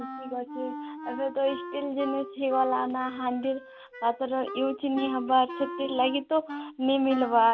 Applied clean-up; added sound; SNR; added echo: none; Wind instrument, woodwind instrument; 12 dB; none.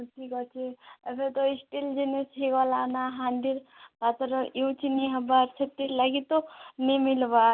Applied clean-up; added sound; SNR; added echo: none; none; none; none.